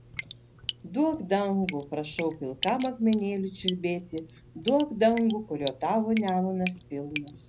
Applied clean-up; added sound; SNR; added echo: none; Drip; 12 dB; reverberation time 0.4 s.